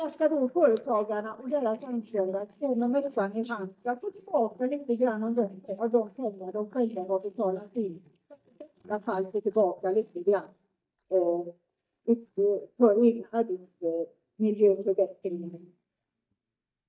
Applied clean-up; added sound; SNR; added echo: neural mask model DeepFilterNet 3.